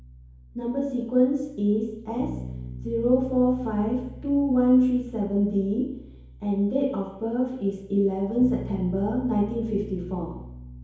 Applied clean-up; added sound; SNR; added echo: none; Bass guitar; 14 dB; reverberation time 2.2 s.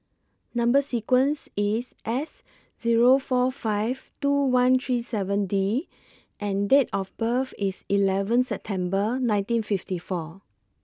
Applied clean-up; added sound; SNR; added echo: none; none; none; none.